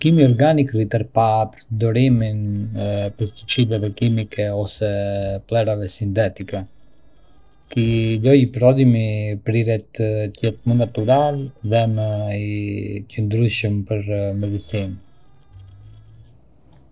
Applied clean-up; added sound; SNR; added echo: neural separator model SepFormer DNS4.